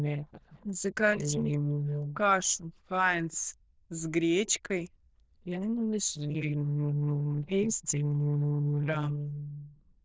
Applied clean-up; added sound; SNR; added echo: neural diffusion model UNIVERSE++.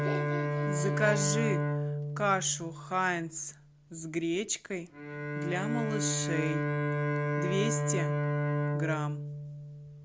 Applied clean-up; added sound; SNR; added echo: none; Bowed string instrument; -2 dB; none.